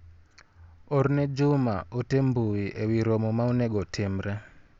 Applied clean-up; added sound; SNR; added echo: none; none; none; none.